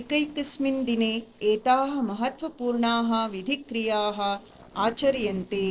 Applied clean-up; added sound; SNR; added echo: neural separator model SepFormer DNS4.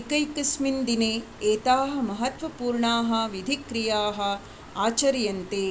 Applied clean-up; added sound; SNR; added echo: none; none; none; none.